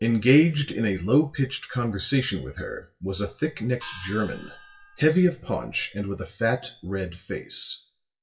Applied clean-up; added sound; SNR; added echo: classical method WPE with log-MMSE.